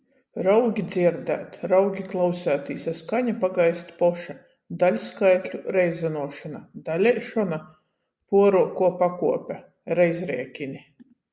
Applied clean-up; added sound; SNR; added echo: none; none; none; none.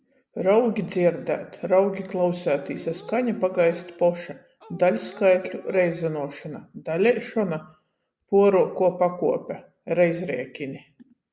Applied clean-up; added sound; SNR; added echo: none; Dog; 19 dB; none.